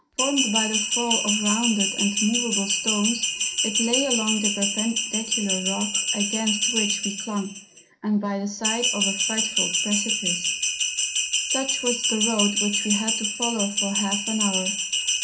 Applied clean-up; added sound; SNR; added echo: none; Bell; -3 dB; reverberation time 0.3 s.